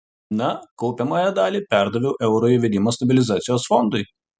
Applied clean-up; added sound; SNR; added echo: none; none; none; none.